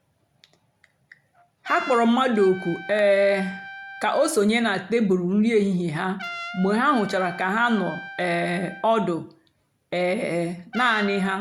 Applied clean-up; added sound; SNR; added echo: none; Trumpet; 16 dB; none.